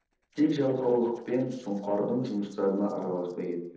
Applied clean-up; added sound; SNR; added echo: neural separator model SepFormer DNS4.